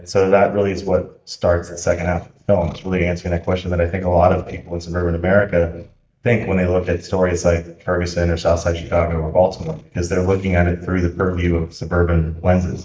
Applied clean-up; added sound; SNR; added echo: neural mask model DeepFilterNet 3.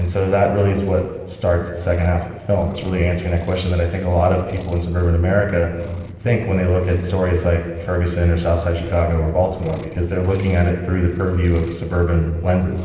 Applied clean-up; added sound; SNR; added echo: neural separator model SepFormer DNS4.